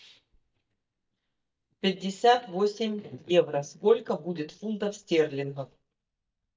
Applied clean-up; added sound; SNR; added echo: neural mask model DeepFilterNet 3.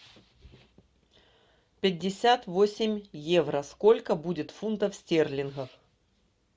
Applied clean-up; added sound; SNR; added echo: none; none; none; none.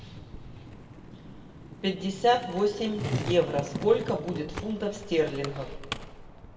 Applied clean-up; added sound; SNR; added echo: none; Skateboard; 8 dB; reverberation time 1.3 s.